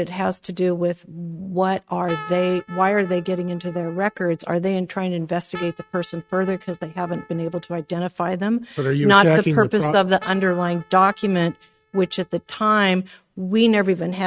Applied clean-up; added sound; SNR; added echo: neural mask model RNNoise.